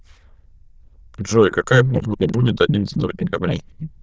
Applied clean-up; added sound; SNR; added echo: neural diffusion model UNIVERSE++.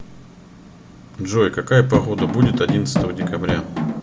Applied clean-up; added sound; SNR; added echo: none; Drum; 0 dB; none.